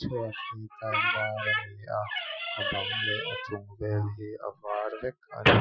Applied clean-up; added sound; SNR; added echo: classical method Wiener filter.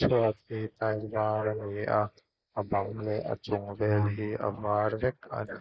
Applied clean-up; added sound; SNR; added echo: neural mask model Resemble Enhance denoiser.